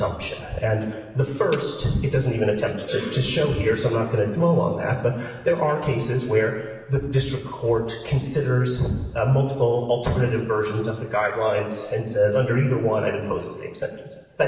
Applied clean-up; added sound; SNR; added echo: none; Bicycle bell; 6 dB; reverberation time 1.2 s.